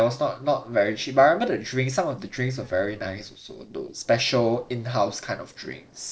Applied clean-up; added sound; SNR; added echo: neural separator model SepFormer DNS4.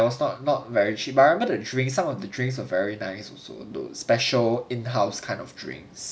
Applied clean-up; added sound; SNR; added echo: none; none; none; none.